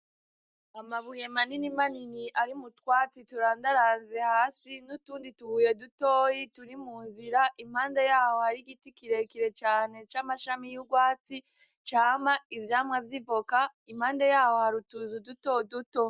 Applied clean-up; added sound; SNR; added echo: none; none; none; none.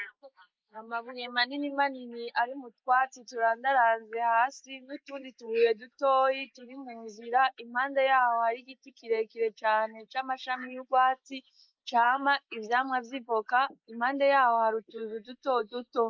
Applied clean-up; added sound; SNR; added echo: neural mask model Resemble Enhance denoiser.